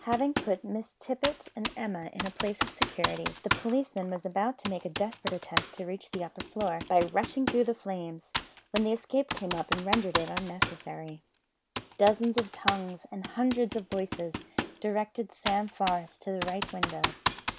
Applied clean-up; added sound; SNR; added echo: none; Computer keyboard; 5 dB; none.